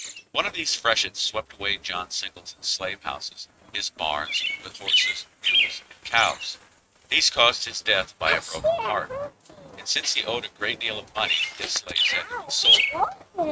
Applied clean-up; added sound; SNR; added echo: neural mask model RNNoise.